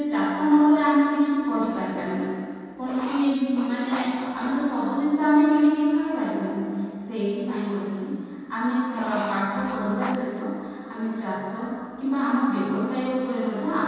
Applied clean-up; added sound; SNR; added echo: none; Writing; 13 dB; reverberation time 2.1 s.